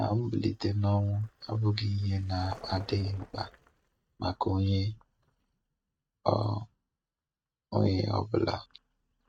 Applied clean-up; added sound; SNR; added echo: neural mask model RNNoise.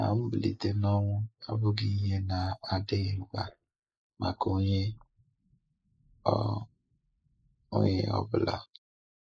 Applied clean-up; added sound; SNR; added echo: neural mask model Resemble Enhance denoiser.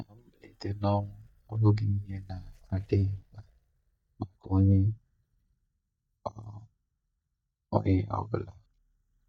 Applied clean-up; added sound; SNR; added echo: neural mask model DeepFilterNet 3.